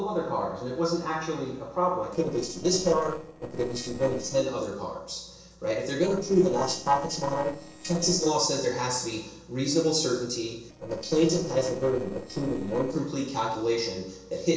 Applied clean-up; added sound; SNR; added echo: neural separator model SepFormer DNS4.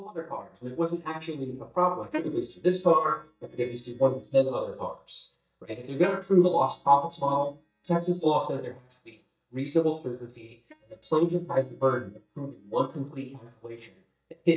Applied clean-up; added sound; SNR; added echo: neural mask model DeepFilterNet 3.